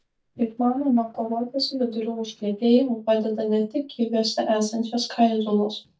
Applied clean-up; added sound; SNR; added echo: neural mask model DeepFilterNet 3.